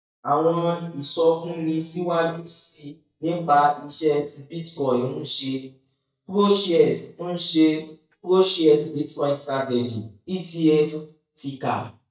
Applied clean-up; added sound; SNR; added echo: neural mask model DeepFilterNet 3.